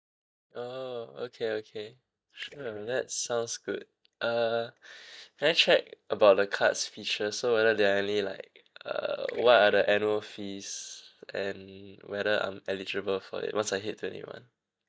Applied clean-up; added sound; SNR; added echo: neural mask model DeepFilterNet 3.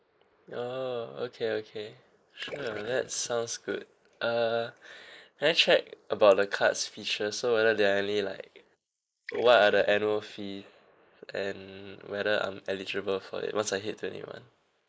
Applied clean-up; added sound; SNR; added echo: neural mask model Resemble Enhance denoiser.